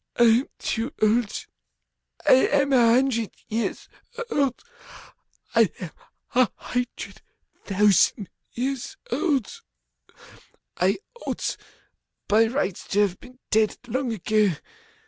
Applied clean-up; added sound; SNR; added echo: none; none; none; none.